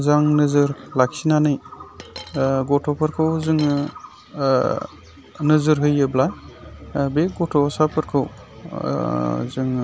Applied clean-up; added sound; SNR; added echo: none; Coin (dropping); 18 dB; none.